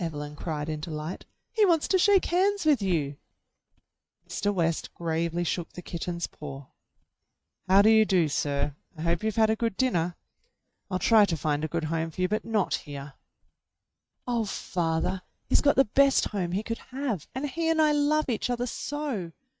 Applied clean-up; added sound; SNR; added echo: neural mask model RNNoise.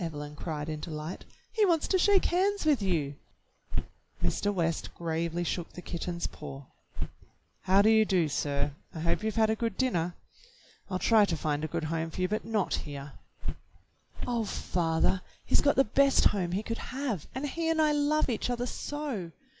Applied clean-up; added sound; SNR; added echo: none; Walk, footsteps; 0 dB; none.